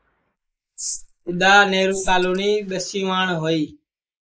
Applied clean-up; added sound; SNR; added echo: neural mask model Resemble Enhance denoiser.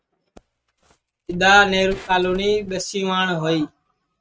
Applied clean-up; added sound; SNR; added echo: neural mask model RNNoise.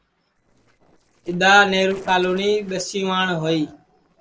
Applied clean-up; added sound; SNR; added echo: neural separator model SepFormer DNS4.